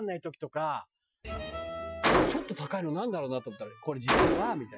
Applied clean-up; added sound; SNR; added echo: classical method Wiener filter.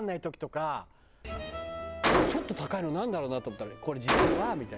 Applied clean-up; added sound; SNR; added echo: none; Gunshot, gunfire; -1 dB; none.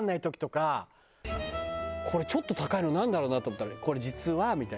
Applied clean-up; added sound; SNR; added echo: none; none; none; none.